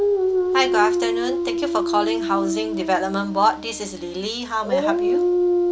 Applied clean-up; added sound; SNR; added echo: none; Dog; -2 dB; none.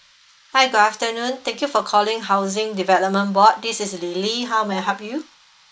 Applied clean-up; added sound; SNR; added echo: neural mask model Resemble Enhance denoiser.